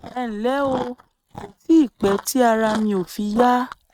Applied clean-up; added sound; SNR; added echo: neural mask model RNNoise.